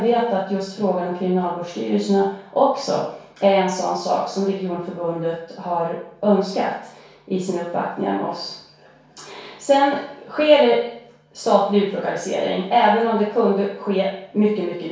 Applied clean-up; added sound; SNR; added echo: none; none; none; reverberation time 0.6 s.